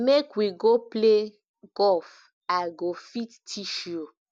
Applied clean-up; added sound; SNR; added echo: none; none; none; none.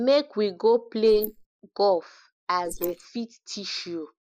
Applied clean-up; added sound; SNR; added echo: neural mask model Resemble Enhance denoiser.